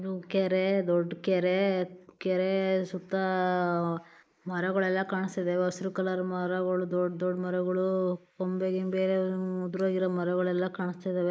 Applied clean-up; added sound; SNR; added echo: neural mask model Resemble Enhance denoiser.